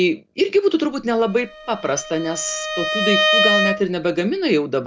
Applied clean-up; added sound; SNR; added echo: none; Bowed string instrument; 2 dB; none.